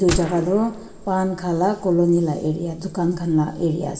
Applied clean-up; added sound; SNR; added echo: none; Gunshot, gunfire; 12 dB; reverberation time 1.4 s.